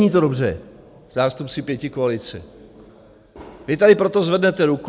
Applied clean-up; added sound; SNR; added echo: none; none; none; none.